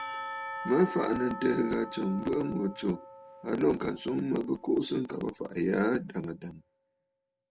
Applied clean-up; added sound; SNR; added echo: none; Church bell / Percussion; 13 dB; none.